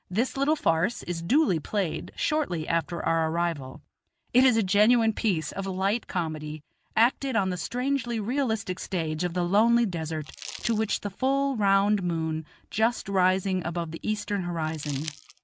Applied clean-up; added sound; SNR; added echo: none; Crumpling, crinkling; 14 dB; none.